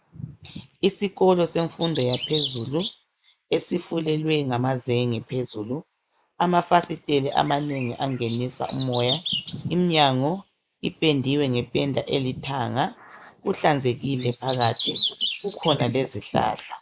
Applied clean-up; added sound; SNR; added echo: neural mask model Resemble Enhance denoiser.